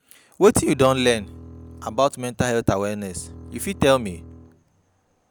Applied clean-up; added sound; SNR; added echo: none; Bowed string instrument; 20 dB; none.